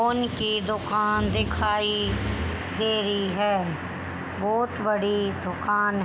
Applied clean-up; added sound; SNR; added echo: none; Bowed string instrument; 5 dB; none.